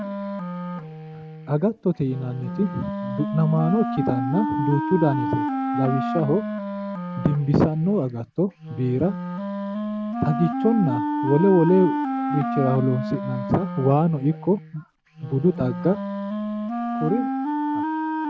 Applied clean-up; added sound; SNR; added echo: none; Wind instrument, woodwind instrument; 4 dB; none.